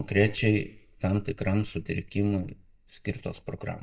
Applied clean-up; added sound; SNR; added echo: neural mask model DeepFilterNet 3.